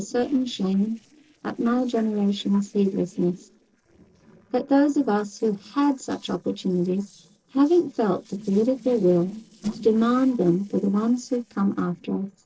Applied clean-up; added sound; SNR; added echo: neural separator model SepFormer DNS4.